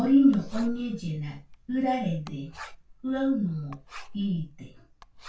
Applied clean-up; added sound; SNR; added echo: none; Writing; 16 dB; reverberation time 0.2 s.